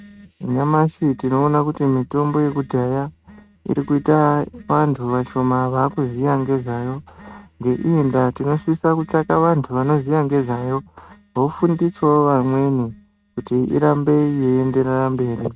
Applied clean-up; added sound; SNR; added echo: neural mask model RNNoise.